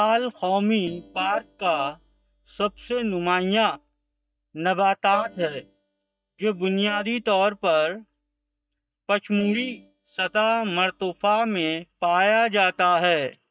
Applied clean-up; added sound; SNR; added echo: neural mask model DeepFilterNet 3.